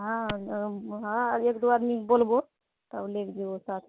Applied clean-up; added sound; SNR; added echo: none; Clapping; 11 dB; none.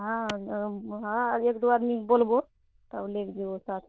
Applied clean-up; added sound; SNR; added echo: neural diffusion model UNIVERSE++.